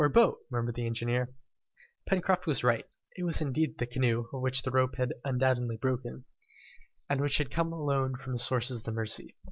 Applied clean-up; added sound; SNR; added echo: none; none; none; none.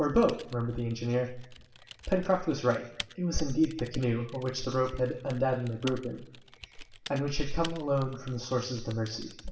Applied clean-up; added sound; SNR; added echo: none; Typing; 19 dB; reverberation time 0.8 s.